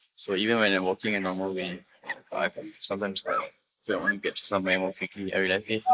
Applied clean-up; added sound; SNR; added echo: neural mask model Resemble Enhance denoiser.